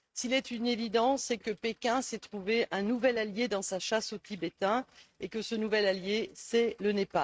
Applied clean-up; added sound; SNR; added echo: neural mask model RNNoise.